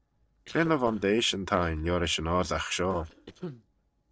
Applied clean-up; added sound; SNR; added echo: neural separator model SepFormer DNS4.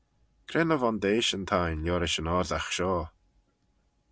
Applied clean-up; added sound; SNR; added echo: none; none; none; none.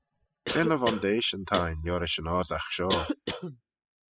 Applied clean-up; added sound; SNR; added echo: classical method spectral subtraction.